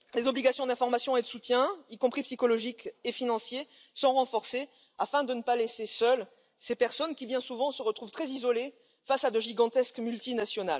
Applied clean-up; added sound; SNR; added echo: none; none; none; none.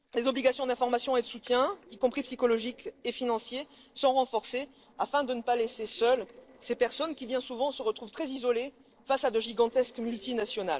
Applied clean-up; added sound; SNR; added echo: neural separator model SepFormer DNS4.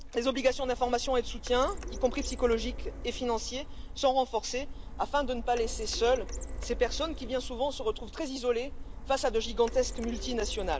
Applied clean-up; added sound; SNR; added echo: none; Printer; 7 dB; none.